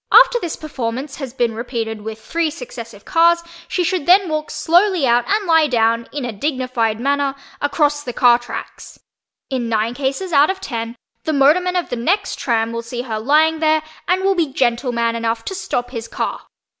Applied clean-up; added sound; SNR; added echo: none; none; none; none.